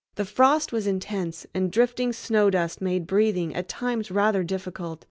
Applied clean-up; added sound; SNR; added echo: none; none; none; none.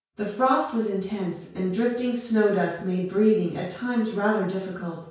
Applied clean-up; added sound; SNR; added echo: none; none; none; reverberation time 0.5 s.